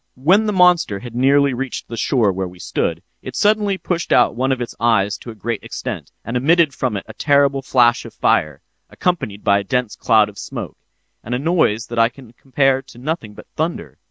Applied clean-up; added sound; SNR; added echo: none; none; none; none.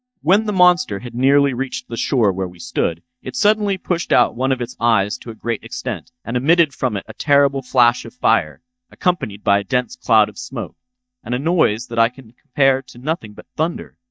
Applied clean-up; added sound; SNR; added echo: neural mask model DeepFilterNet 3.